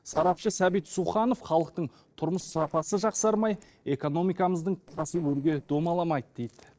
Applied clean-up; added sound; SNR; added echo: neural separator model SepFormer DNS4.